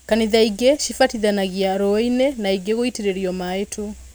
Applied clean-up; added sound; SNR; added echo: none; none; none; none.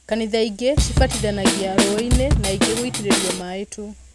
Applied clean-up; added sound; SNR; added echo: none; Drum kit; -4 dB; none.